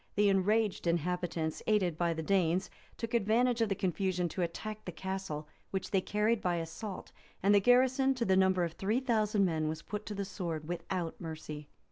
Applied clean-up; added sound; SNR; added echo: none; none; none; none.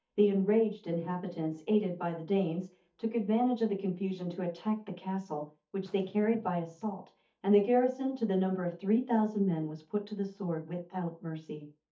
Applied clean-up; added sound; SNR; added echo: neural mask model DeepFilterNet 3.